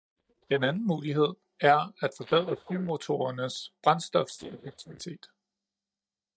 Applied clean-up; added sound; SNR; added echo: neural mask model DeepFilterNet 3.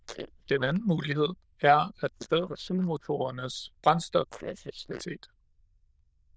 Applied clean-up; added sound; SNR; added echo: neural diffusion model UNIVERSE++.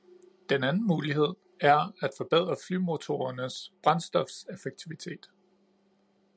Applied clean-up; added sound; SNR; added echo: none; none; none; none.